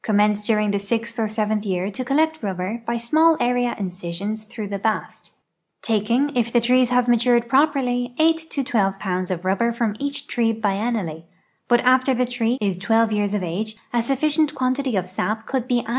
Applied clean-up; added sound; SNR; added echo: none; none; none; none.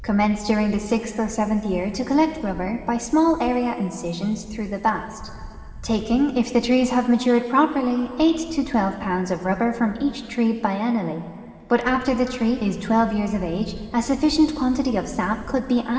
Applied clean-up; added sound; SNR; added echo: none; Camera; 18 dB; reverberation time 2.7 s.